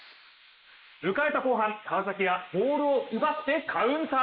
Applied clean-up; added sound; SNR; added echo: neural mask model Resemble Enhance denoiser.